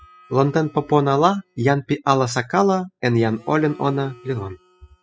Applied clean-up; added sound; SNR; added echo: classical method spectral subtraction.